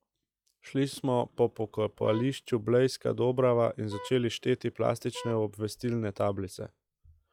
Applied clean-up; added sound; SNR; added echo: classical method log-MMSE.